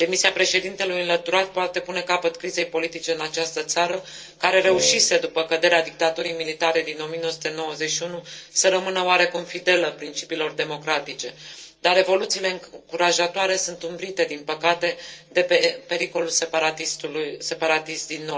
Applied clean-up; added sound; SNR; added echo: neural separator model SepFormer DNS4.